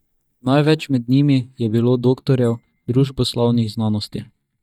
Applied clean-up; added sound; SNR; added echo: neural mask model DeepFilterNet 3.